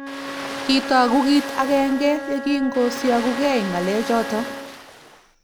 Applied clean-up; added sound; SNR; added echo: none; Wind instrument, woodwind instrument + Ocean; 9 dB; none.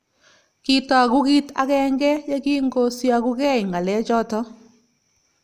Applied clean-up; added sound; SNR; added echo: none; none; none; none.